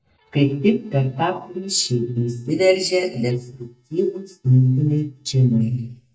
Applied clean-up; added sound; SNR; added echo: neural mask model DeepFilterNet 3.